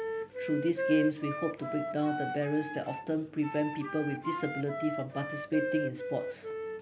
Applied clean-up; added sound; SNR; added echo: none; Wind instrument, woodwind instrument; 4 dB; none.